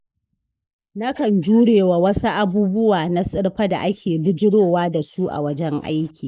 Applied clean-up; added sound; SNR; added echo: neural mask model Resemble Enhance denoiser.